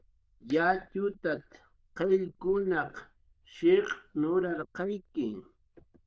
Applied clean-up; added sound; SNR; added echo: neural diffusion model UNIVERSE++.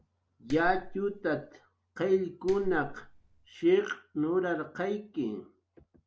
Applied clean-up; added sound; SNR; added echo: none; Clapping; 11 dB; none.